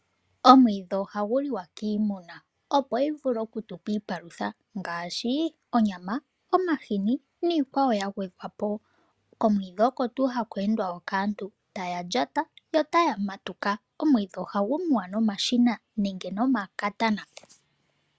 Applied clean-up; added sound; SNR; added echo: none; none; none; none.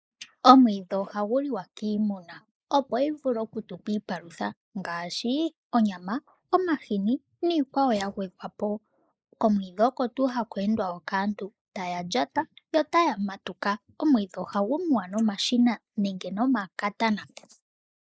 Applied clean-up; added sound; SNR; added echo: neural mask model Resemble Enhance denoiser.